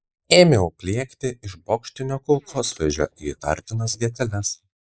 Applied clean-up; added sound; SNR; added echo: neural mask model Resemble Enhance denoiser.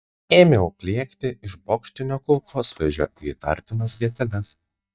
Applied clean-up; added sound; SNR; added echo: neural mask model DeepFilterNet 3.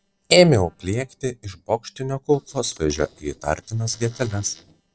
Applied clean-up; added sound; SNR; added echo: neural separator model SepFormer DNS4.